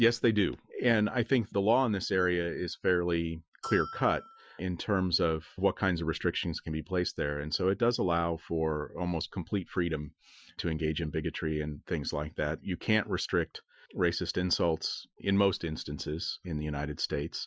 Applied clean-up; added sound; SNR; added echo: classical method Wiener filter.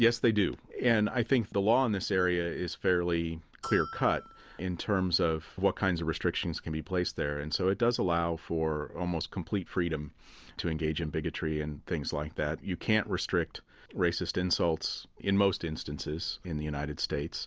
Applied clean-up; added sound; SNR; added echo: none; Bell; 13 dB; none.